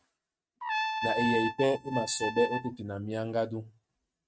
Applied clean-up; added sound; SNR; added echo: neural mask model RNNoise.